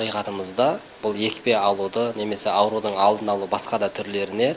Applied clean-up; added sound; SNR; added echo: none; none; none; none.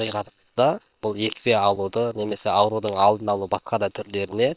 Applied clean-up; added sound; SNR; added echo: neural separator model SepFormer WHAM!.